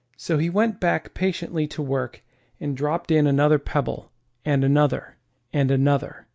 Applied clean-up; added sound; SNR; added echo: none; none; none; none.